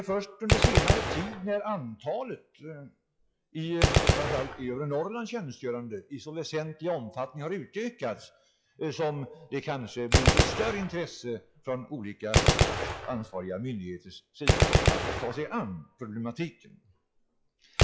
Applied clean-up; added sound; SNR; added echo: classical method log-MMSE.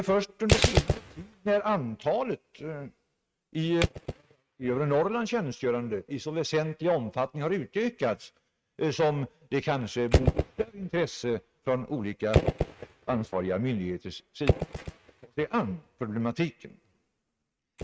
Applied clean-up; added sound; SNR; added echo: neural mask model RNNoise.